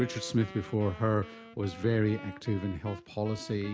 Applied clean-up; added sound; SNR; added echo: none; Wind instrument, woodwind instrument; 16 dB; none.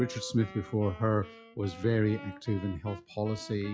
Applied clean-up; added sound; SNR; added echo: classical method log-MMSE.